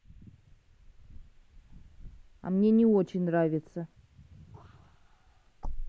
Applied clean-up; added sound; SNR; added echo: neural mask model Resemble Enhance denoiser.